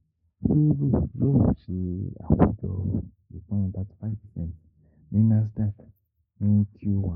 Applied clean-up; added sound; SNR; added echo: neural mask model Resemble Enhance denoiser.